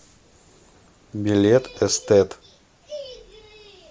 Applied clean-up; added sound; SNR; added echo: none; none; none; none.